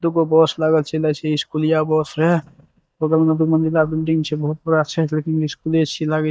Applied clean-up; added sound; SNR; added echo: neural mask model DeepFilterNet 3.